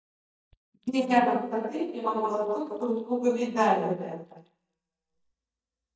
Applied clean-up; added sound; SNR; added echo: neural mask model DeepFilterNet 3.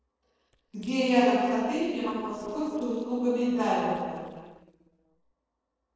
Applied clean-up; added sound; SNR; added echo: neural separator model SepFormer DNS4.